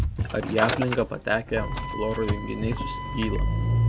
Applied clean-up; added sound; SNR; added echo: none; Slam / Engine starting; -1 dB; none.